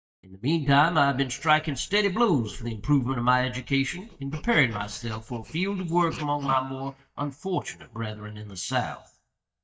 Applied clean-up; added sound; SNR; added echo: neural mask model DeepFilterNet 3.